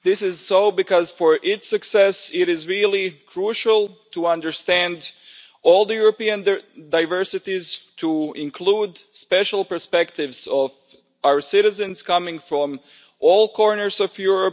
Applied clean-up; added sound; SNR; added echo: none; none; none; none.